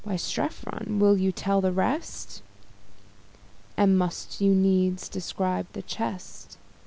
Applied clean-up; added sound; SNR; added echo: none; none; none; none.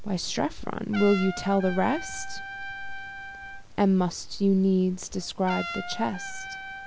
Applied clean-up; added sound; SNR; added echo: none; Trumpet; 12 dB; none.